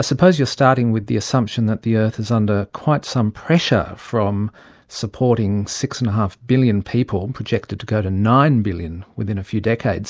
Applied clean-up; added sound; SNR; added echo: none; none; none; none.